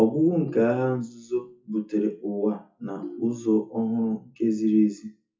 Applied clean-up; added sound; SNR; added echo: classical method WPE with log-MMSE.